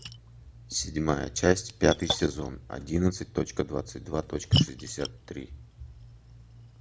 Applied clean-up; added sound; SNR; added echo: none; Splash, splatter; 5 dB; none.